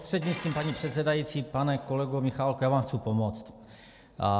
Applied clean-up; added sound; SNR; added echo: none; Dishes, pots, and pans; 17 dB; none.